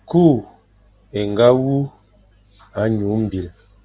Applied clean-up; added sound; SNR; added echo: none; none; none; none.